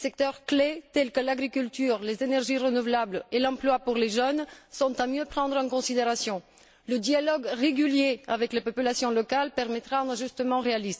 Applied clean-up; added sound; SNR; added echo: none; none; none; none.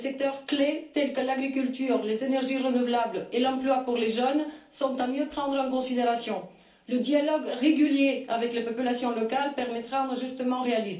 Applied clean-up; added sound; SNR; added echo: none; none; none; reverberation time 0.4 s.